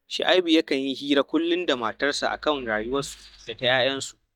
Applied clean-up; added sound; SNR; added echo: neural mask model DeepFilterNet 3.